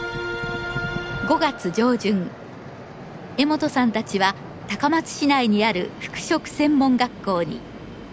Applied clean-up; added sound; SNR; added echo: none; none; none; none.